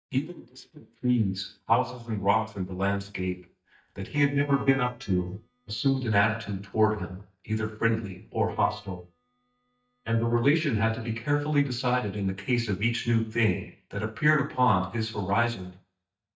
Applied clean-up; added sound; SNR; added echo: neural mask model DeepFilterNet 3.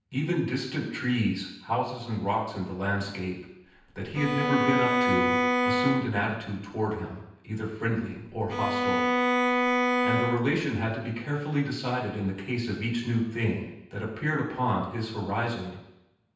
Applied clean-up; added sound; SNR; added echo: none; Bowed string instrument; -3 dB; reverberation time 0.9 s.